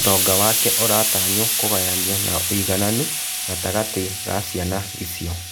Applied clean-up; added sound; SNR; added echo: none; Explosion; -2 dB; none.